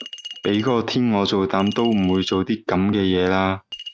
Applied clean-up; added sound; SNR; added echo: neural mask model RNNoise.